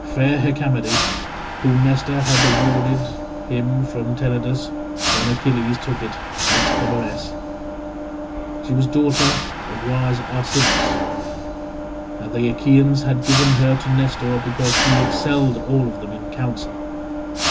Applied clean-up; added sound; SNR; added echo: none; Mechanisms; 3 dB; reverberation time 0.2 s.